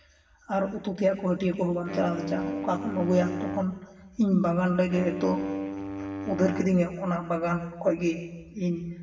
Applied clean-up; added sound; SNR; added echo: none; Wind instrument, woodwind instrument; 8 dB; reverberation time 1.2 s.